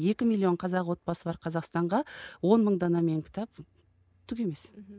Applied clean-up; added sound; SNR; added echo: none; none; none; none.